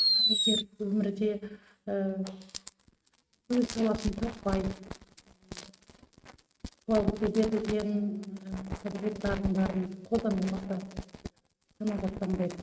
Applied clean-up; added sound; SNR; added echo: neural mask model RNNoise.